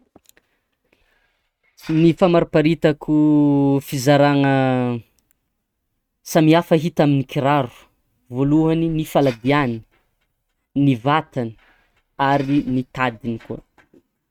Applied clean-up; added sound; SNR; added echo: neural mask model RNNoise.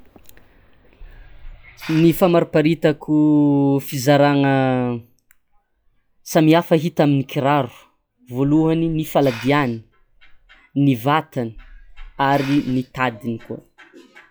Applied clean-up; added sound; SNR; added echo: classical method log-MMSE.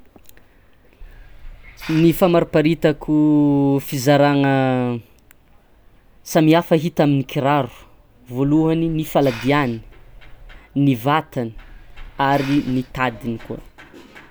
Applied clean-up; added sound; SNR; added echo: none; Hiss; 18 dB; none.